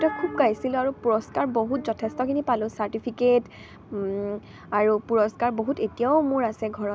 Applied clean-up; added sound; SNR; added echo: none; none; none; none.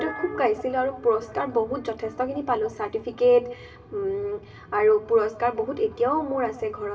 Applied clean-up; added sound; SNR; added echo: none; none; none; reverberation time 0.8 s.